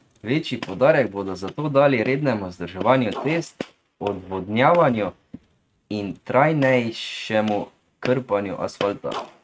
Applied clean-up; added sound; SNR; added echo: neural mask model RNNoise.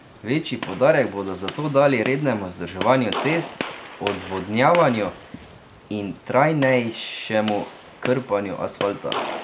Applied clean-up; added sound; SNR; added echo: none; Gunshot, gunfire; 11 dB; none.